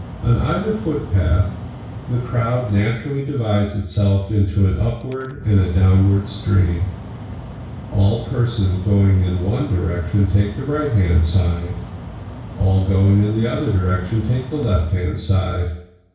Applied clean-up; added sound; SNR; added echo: none; Mechanical fan; 13 dB; reverberation time 0.6 s.